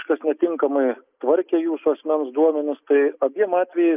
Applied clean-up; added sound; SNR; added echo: neural mask model Resemble Enhance denoiser.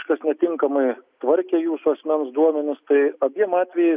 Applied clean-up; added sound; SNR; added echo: none; none; none; none.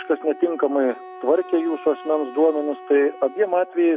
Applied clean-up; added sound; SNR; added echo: none; Wind instrument, woodwind instrument; 17 dB; none.